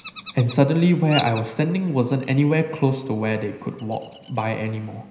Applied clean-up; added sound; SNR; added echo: none; Bird vocalization, bird call, bird song; 18 dB; reverberation time 0.9 s.